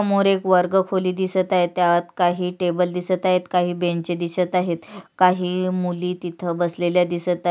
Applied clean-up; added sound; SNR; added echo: none; none; none; none.